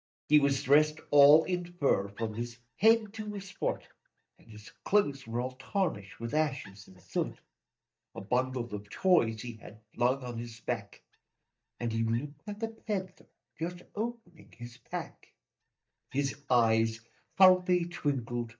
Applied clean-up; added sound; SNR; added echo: neural mask model DeepFilterNet 3.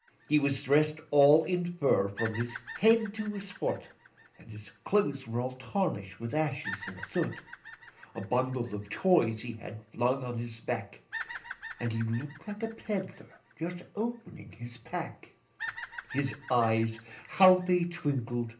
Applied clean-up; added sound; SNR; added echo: none; Bird vocalization, bird call, bird song; 17 dB; reverberation time 0.3 s.